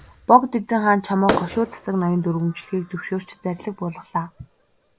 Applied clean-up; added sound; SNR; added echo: none; Fireworks; 12 dB; none.